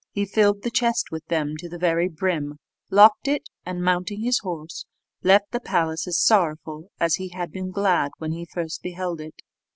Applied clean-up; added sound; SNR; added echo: none; none; none; none.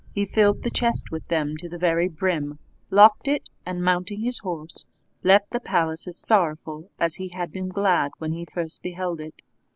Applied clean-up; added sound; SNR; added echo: none; Walk, footsteps; 20 dB; none.